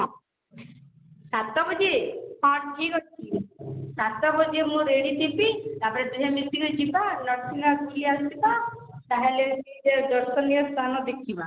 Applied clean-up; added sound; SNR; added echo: none; none; none; none.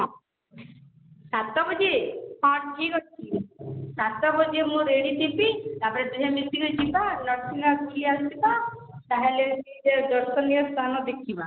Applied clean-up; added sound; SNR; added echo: none; Guitar; 16 dB; none.